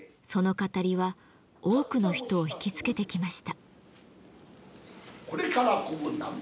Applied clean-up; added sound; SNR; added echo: none; none; none; none.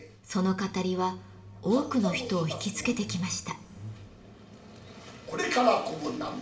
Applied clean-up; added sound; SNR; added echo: none; Truck; 18 dB; reverberation time 1.6 s.